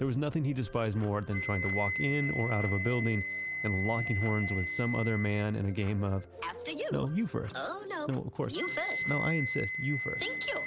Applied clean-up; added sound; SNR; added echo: none; Wind instrument, woodwind instrument; 5 dB; none.